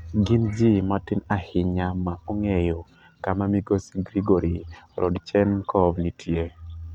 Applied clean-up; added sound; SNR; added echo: none; none; none; none.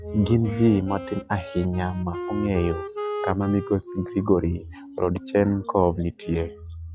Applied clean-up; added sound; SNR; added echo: classical method log-MMSE.